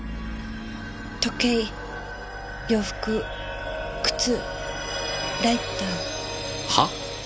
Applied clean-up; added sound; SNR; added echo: none; none; none; none.